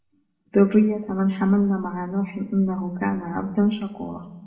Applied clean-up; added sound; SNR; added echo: none; none; none; reverberation time 0.8 s.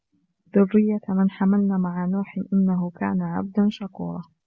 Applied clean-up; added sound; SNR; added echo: none; none; none; none.